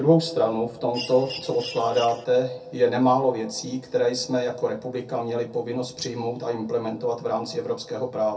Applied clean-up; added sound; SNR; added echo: none; Mechanisms; 12 dB; reverberation time 0.3 s.